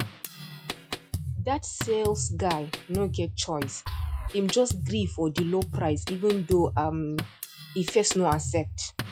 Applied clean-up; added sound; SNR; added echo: classical method log-MMSE.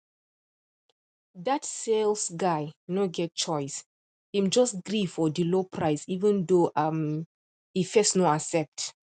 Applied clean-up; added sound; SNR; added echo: none; none; none; none.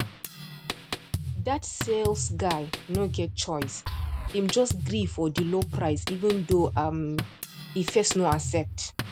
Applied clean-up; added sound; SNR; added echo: none; Drum kit; 5 dB; none.